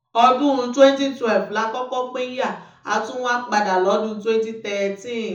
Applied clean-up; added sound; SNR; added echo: none; none; none; reverberation time 0.6 s.